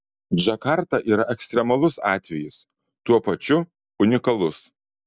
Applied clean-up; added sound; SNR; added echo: none; none; none; none.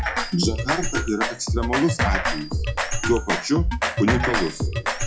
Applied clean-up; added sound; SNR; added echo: classical method WPE with log-MMSE.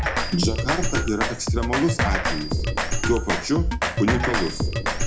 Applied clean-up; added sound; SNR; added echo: none; Drum kit; -3 dB; reverberation time 0.3 s.